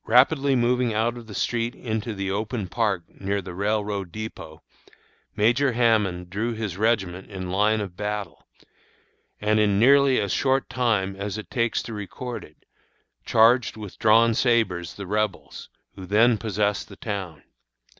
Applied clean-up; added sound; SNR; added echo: none; none; none; none.